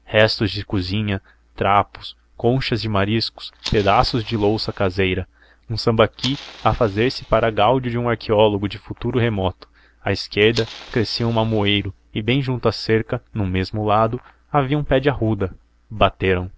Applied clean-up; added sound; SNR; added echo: none; Fire; 18 dB; none.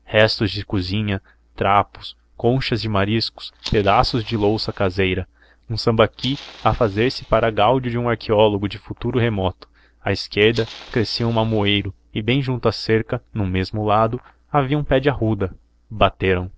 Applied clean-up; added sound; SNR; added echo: neural separator model SepFormer DNS4.